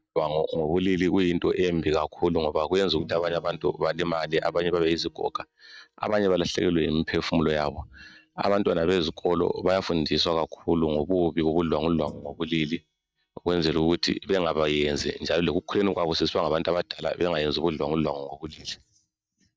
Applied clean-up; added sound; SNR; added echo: neural mask model DeepFilterNet 3.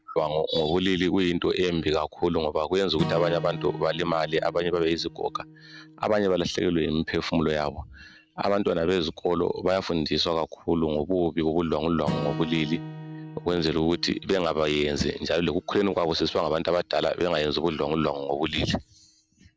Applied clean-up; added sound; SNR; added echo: none; Acoustic guitar / Strum; 15 dB; none.